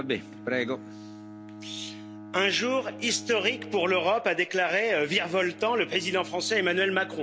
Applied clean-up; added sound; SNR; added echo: none; Bowed string instrument; 15 dB; none.